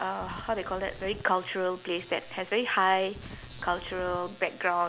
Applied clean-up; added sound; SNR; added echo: none; Wind; 14 dB; none.